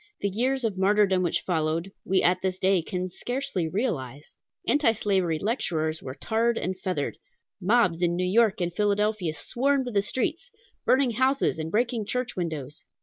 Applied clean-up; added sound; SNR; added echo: none; none; none; none.